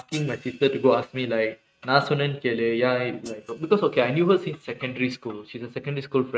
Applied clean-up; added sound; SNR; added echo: neural mask model RNNoise.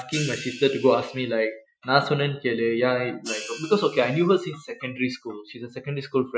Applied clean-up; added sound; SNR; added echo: classical method Wiener filter.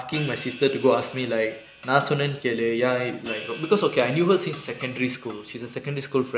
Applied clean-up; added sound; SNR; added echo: none; Hi-hat; 17 dB; none.